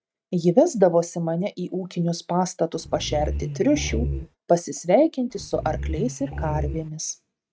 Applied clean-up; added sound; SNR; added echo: neural mask model RNNoise.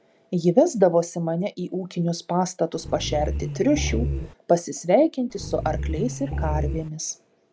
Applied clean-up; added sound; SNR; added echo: none; Growling; 4 dB; none.